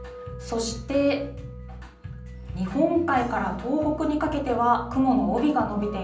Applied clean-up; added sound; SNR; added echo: none; none; none; reverberation time 0.6 s.